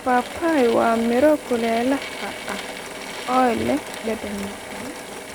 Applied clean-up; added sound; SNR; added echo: none; Drill / Mechanisms; 11 dB; none.